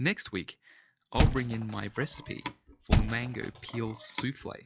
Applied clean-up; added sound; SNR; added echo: classical method log-MMSE.